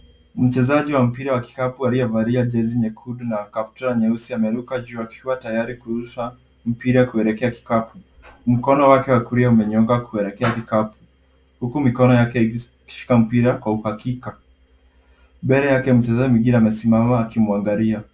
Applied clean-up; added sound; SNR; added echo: none; none; none; none.